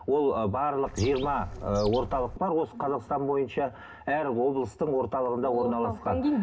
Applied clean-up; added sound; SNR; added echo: none; Bird; 11 dB; reverberation time 0.3 s.